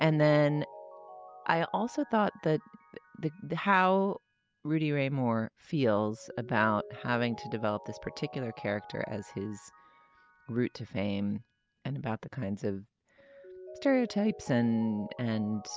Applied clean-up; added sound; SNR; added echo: none; Mallet percussion; 19 dB; none.